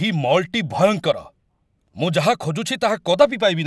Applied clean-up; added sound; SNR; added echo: none; none; none; none.